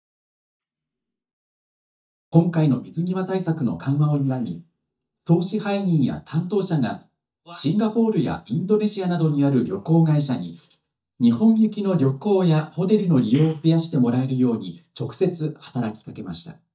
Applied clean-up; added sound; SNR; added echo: neural mask model DeepFilterNet 3.